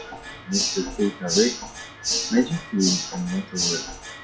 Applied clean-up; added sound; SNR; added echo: classical method log-MMSE.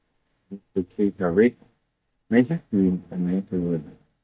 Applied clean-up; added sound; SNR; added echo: neural mask model DeepFilterNet 3.